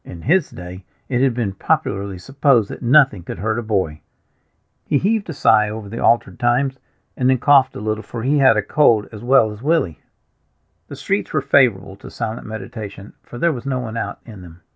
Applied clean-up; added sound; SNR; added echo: none; none; none; none.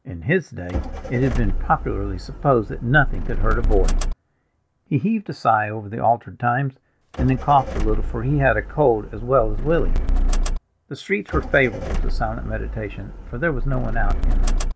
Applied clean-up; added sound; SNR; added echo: none; Motor vehicle (road); -1 dB; none.